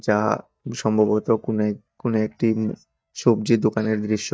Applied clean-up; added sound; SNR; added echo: neural mask model DeepFilterNet 3.